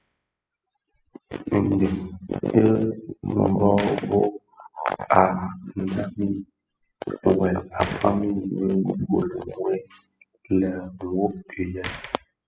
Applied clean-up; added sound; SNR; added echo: classical method spectral subtraction.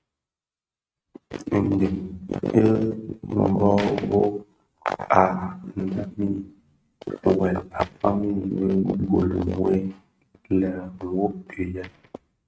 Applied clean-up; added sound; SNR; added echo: neural mask model RNNoise.